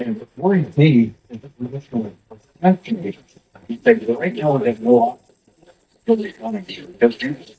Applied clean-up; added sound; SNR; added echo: neural mask model DeepFilterNet 3.